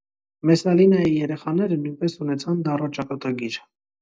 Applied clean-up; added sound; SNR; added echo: none; none; none; none.